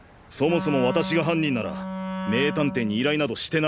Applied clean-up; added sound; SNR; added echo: none; Wind instrument, woodwind instrument; 8 dB; none.